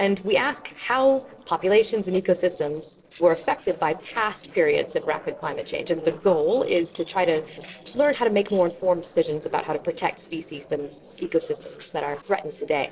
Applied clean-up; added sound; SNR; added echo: neural separator model SepFormer DNS4.